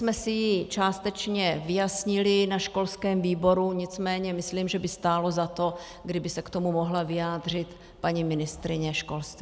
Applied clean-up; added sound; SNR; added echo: none; none; none; none.